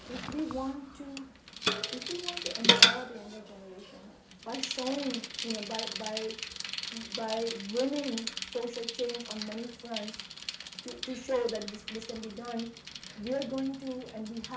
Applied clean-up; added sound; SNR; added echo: none; Bicycle; -2 dB; reverberation time 0.4 s.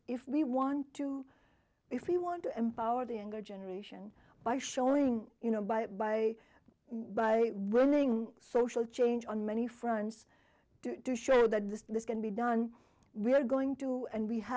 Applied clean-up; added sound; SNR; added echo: none; none; none; none.